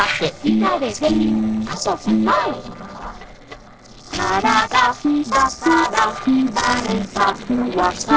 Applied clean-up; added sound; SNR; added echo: neural separator model SepFormer DNS4.